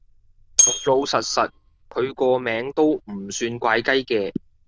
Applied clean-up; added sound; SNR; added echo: neural diffusion model UNIVERSE++.